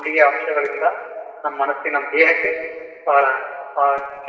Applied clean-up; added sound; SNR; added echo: none; none; none; reverberation time 1.9 s.